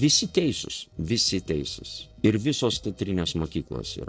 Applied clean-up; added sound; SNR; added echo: neural separator model SepFormer DNS4.